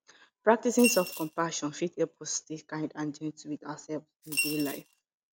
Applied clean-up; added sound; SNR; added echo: none; Coin (dropping) / Glass; 4 dB; none.